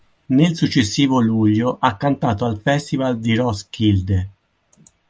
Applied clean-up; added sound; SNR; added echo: none; none; none; none.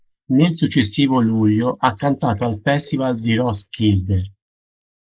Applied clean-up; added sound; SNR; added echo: neural mask model Resemble Enhance denoiser.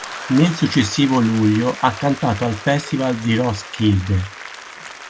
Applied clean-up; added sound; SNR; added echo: none; Applause / Crowd; 14 dB; none.